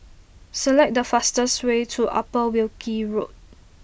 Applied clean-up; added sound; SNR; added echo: none; none; none; none.